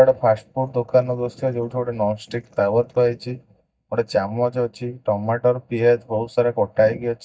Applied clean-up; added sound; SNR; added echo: neural mask model DeepFilterNet 3.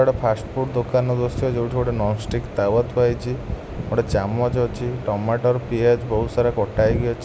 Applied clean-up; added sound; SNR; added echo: none; none; none; none.